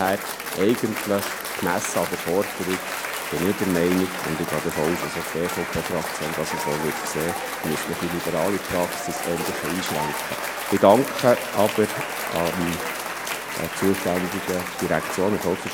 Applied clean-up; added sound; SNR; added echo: none; Applause / Cheering; 5 dB; none.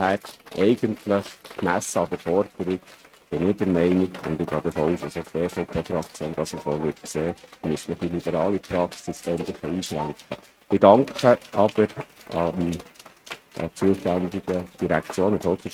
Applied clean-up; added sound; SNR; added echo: neural mask model RNNoise.